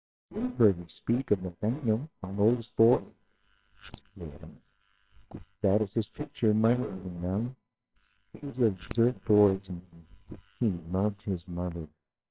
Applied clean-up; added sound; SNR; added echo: neural separator model SepFormer WHAMR!.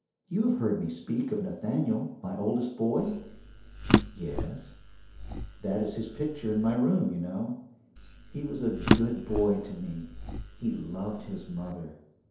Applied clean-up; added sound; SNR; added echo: none; Drawer open or close; 1 dB; reverberation time 0.8 s.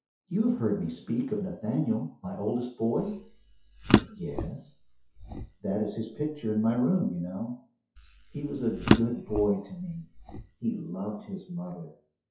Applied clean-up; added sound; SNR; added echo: classical method WPE with log-MMSE.